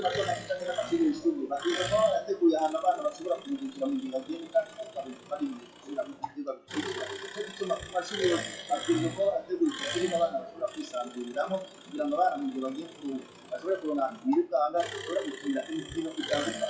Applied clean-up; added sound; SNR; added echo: classical method WPE with log-MMSE.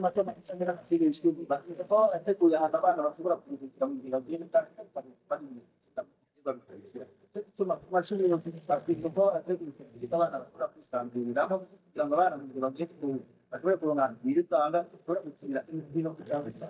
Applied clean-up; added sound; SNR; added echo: neural mask model DeepFilterNet 3.